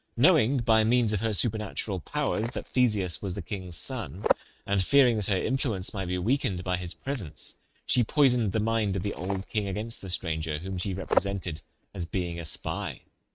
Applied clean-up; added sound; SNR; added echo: neural mask model RNNoise.